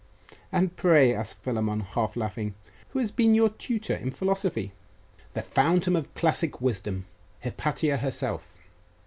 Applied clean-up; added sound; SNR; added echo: none; none; none; none.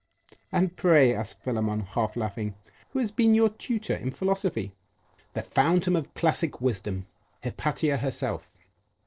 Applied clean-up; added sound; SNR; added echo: neural separator model SepFormer DNS4.